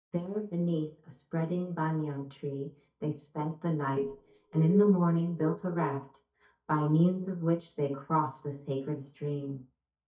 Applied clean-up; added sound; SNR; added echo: neural mask model DeepFilterNet 3.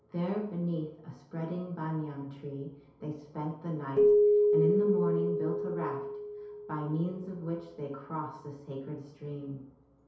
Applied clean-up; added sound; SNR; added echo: none; Keyboard (musical); -3 dB; reverberation time 0.8 s.